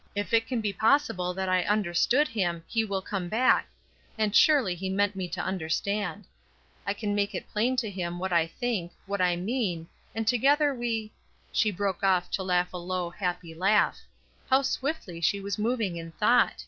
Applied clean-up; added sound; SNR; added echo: none; none; none; none.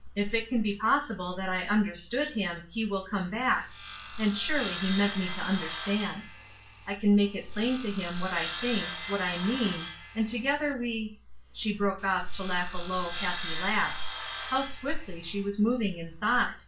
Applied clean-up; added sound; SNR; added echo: none; Sawing; 5 dB; reverberation time 0.3 s.